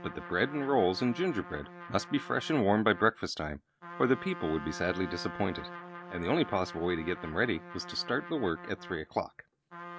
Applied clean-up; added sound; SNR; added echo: none; Trumpet; 13 dB; none.